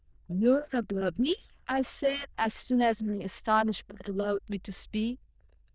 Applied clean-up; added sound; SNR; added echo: neural diffusion model UNIVERSE++.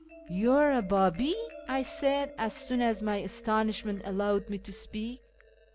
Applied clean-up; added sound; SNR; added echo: none; Marimba, xylophone; 18 dB; none.